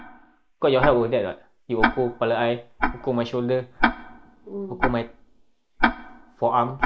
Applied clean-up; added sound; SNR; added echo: neural mask model Resemble Enhance denoiser.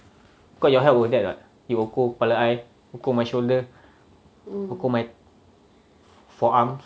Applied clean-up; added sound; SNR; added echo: none; none; none; none.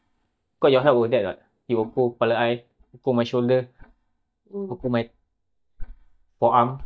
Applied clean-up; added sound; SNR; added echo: neural mask model DeepFilterNet 3.